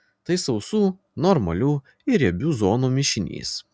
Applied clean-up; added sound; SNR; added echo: none; none; none; none.